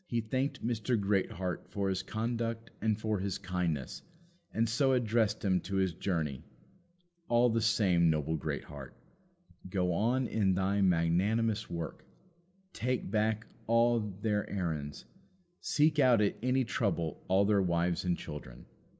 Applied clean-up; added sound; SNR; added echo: none; none; none; none.